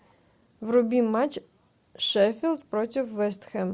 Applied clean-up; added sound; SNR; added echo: none; none; none; none.